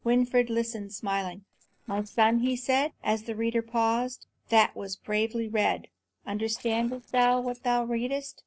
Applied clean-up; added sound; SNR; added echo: neural separator model SepFormer DNS4.